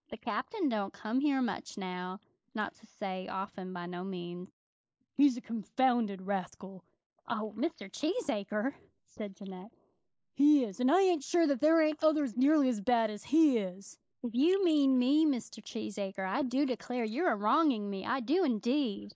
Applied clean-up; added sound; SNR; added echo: neural mask model Resemble Enhance denoiser.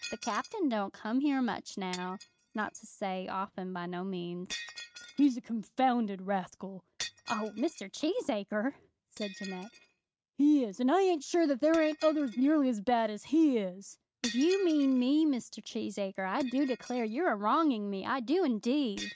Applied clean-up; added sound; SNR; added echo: neural mask model RNNoise.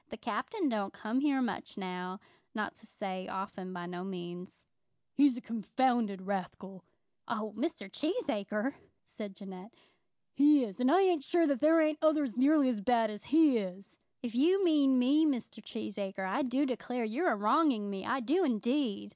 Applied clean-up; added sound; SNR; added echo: none; none; none; none.